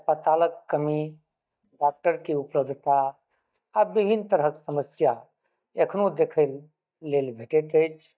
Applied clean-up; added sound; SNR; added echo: neural mask model DeepFilterNet 3.